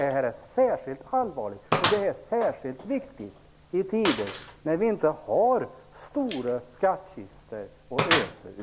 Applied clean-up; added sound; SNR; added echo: none; Gunshot, gunfire; 6 dB; none.